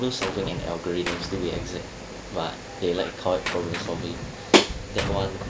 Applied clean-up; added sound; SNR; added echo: none; Gunshot, gunfire; 9 dB; none.